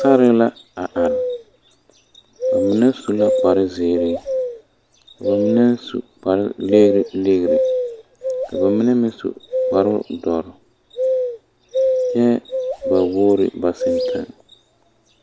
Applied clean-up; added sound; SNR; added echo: none; Bird vocalization, bird call, bird song; 3 dB; none.